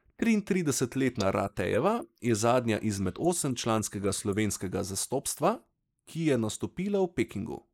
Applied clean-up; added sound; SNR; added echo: neural mask model Resemble Enhance denoiser.